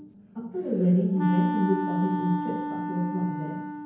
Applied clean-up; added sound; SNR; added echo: none; Wind instrument, woodwind instrument; 6 dB; reverberation time 0.9 s.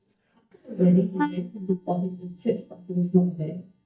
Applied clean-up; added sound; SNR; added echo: neural mask model DeepFilterNet 3.